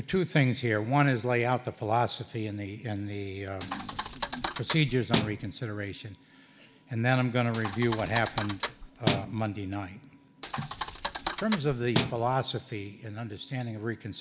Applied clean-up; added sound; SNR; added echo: none; Thump, thud; 4 dB; none.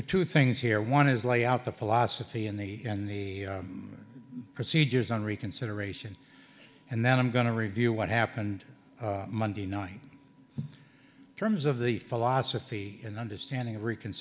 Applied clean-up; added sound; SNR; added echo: none; none; none; none.